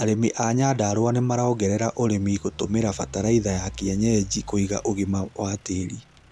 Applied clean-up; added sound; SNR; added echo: none; Idling / Truck; 20 dB; none.